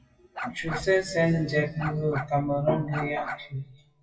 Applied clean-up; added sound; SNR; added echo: classical method WPE with log-MMSE.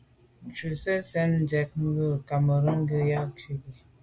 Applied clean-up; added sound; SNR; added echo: none; none; none; none.